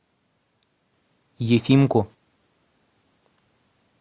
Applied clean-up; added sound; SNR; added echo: none; none; none; none.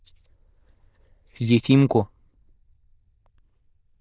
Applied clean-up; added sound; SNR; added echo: neural diffusion model UNIVERSE++.